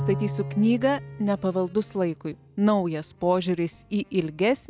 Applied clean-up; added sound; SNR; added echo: none; Bowed string instrument; 12 dB; none.